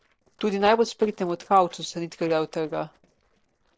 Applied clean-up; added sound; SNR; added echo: neural separator model SepFormer DNS4.